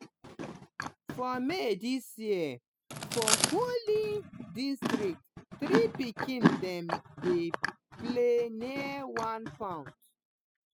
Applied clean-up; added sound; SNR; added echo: classical method spectral subtraction.